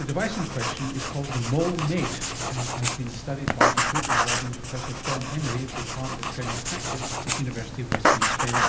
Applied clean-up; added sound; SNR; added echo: none; Writing; -3 dB; reverberation time 0.8 s.